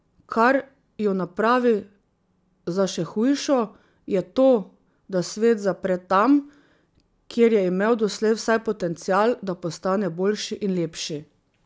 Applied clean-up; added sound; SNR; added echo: none; none; none; none.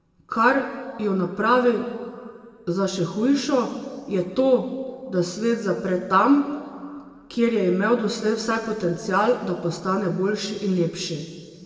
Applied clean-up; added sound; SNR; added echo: none; none; none; reverberation time 1.8 s.